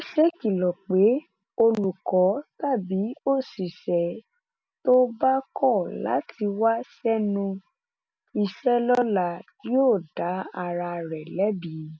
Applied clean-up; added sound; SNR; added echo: none; none; none; none.